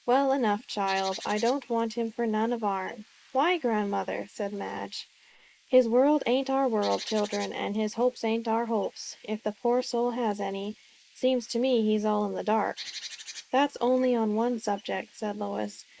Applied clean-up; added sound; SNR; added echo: neural mask model Resemble Enhance denoiser.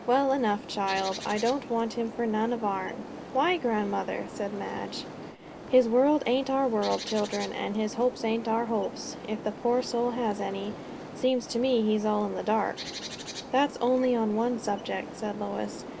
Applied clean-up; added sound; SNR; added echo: none; Bird; 12 dB; none.